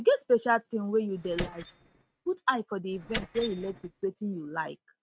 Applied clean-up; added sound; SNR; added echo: neural mask model RNNoise.